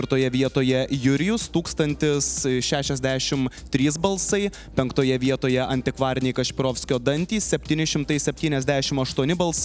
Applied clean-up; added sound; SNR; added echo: none; none; none; none.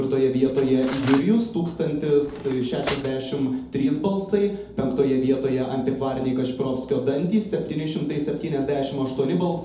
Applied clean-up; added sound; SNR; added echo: none; Cutlery, silverware; 13 dB; reverberation time 2.1 s.